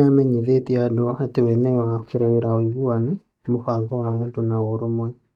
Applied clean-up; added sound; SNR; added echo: neural mask model DeepFilterNet 3.